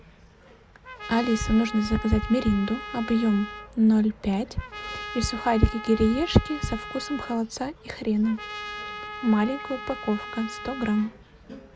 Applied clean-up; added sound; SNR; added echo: none; Trumpet; 12 dB; none.